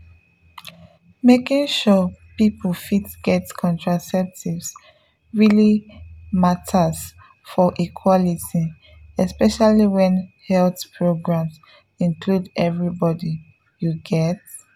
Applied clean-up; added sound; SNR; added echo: none; none; none; none.